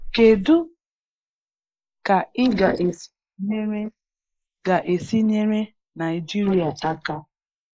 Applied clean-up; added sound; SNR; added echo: neural mask model Resemble Enhance denoiser.